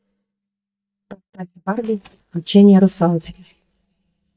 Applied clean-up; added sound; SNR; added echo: neural mask model DeepFilterNet 3.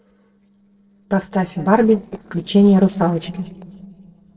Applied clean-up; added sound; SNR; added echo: neural separator model SepFormer DNS4.